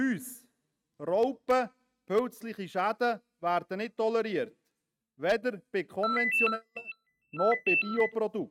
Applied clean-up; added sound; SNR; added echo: neural mask model RNNoise.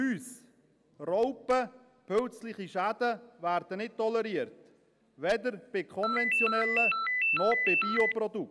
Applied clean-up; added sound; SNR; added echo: none; Ringtone; -3 dB; none.